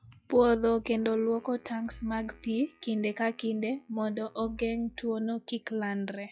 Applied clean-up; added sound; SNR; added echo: classical method log-MMSE.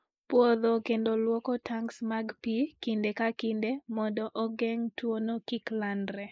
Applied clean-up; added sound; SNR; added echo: neural mask model Resemble Enhance denoiser.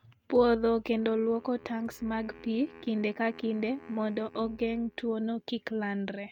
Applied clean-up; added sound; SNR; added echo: neural mask model RNNoise.